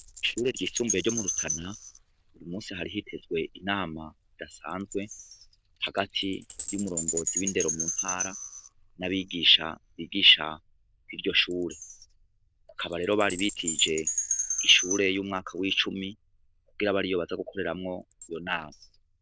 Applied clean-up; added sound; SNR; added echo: neural diffusion model UNIVERSE++.